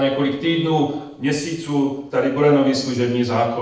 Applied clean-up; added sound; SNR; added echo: neural separator model SepFormer DNS4.